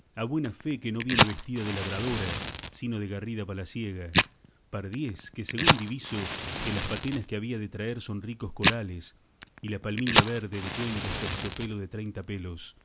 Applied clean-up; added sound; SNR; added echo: none; Fire; -1 dB; none.